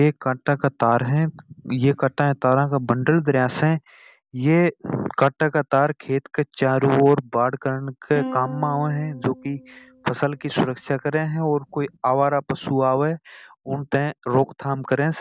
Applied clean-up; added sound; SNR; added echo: none; Plucked string instrument; 15 dB; none.